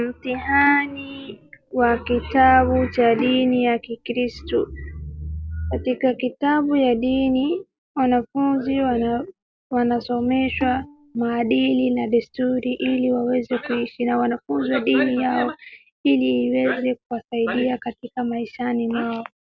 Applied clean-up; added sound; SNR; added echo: none; Bowed string instrument; 17 dB; none.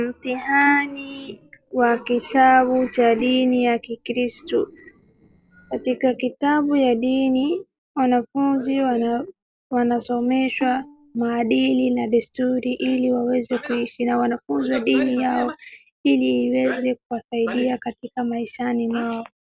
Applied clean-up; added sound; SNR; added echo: neural separator model SepFormer DNS4.